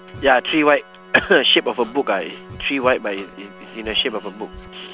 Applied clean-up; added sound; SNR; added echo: none; Organ + Scratching (performance technique); 19 dB; none.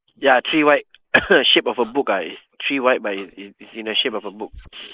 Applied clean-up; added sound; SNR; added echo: neural mask model Resemble Enhance denoiser.